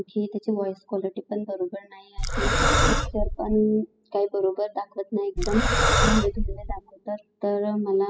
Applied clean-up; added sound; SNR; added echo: classical method spectral subtraction.